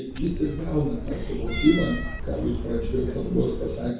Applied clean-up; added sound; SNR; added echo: none; Cat; 4 dB; reverberation time 0.6 s.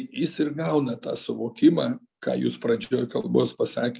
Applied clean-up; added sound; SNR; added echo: none; none; none; none.